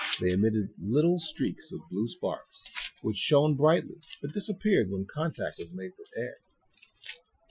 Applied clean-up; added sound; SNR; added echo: classical method Wiener filter.